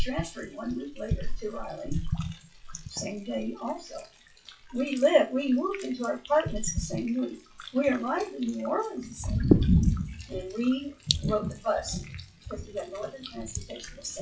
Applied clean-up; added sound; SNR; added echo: classical method WPE with log-MMSE.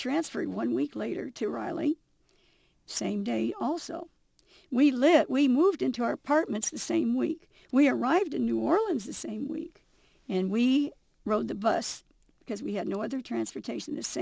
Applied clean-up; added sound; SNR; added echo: none; none; none; none.